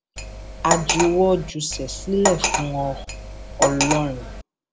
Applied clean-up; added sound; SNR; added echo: none; Cutlery, silverware; 2 dB; none.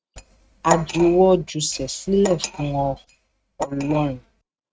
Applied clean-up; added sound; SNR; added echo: neural mask model RNNoise.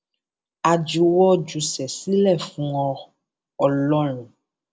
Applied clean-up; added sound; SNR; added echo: none; none; none; none.